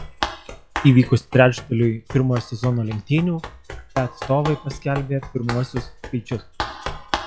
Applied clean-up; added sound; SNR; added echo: classical method log-MMSE.